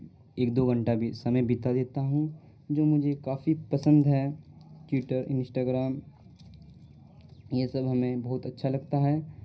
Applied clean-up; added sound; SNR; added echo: none; none; none; reverberation time 0.4 s.